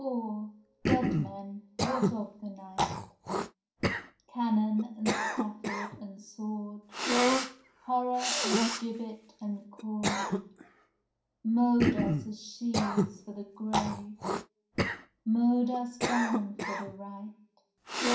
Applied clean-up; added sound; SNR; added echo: none; Cough; -1 dB; reverberation time 0.5 s.